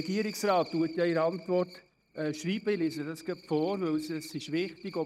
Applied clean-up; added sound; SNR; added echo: neural mask model RNNoise.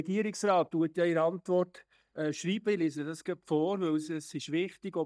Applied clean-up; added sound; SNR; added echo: neural mask model DeepFilterNet 3.